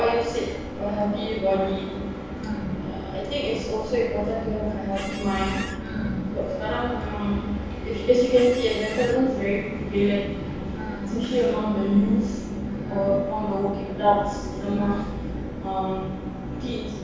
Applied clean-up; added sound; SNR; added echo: none; Squeak; 13 dB; reverberation time 0.5 s.